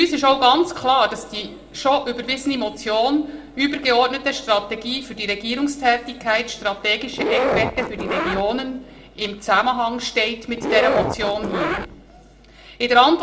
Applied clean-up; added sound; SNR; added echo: none; Zipper (clothing); 3 dB; reverberation time 0.5 s.